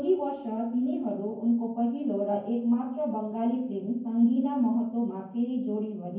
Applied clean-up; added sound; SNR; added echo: none; none; none; reverberation time 0.9 s.